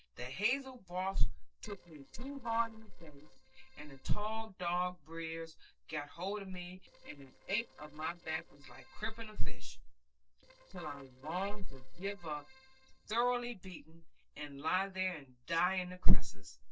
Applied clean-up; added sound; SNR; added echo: neural separator model SepFormer DNS4.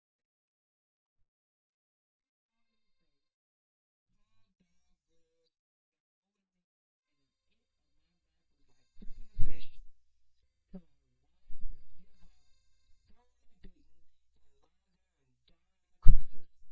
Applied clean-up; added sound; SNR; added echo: neural mask model DeepFilterNet 3.